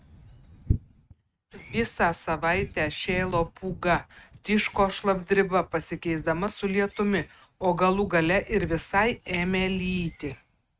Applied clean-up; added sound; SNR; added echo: neural mask model RNNoise.